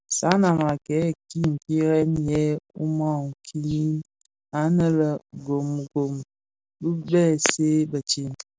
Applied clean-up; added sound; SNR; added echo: none; none; none; none.